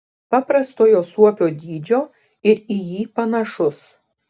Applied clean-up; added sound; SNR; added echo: none; none; none; none.